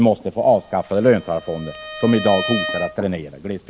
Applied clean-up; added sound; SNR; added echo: none; Bowed string instrument; 11 dB; none.